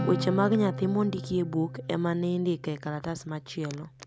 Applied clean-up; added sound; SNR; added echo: none; Acoustic guitar; 9 dB; none.